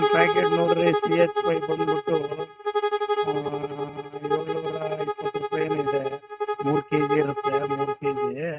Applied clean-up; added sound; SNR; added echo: neural mask model RNNoise.